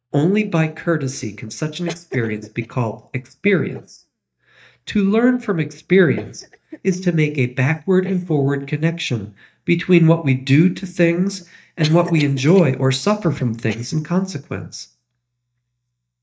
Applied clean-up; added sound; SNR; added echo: neural mask model DeepFilterNet 3.